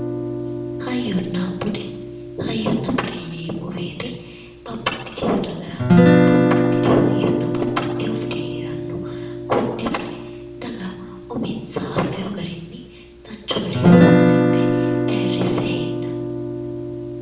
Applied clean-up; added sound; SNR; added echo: none; Guitar; -5 dB; reverberation time 0.8 s.